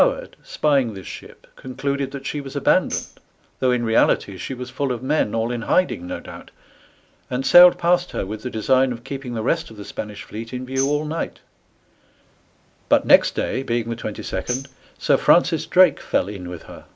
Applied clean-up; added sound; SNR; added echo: none; Tambourine; 15 dB; none.